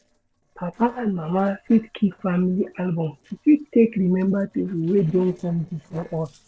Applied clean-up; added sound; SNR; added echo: neural separator model SepFormer DNS4.